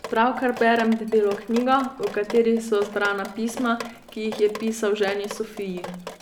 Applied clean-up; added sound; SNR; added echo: none; Drip; 15 dB; none.